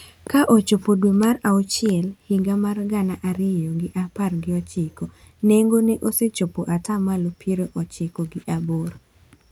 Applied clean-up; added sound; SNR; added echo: none; none; none; none.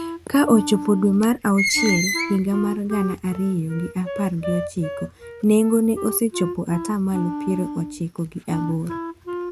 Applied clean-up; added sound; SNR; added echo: none; Screech + Wind instrument, woodwind instrument; 8 dB; none.